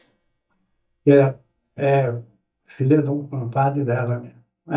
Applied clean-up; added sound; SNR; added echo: neural mask model DeepFilterNet 3.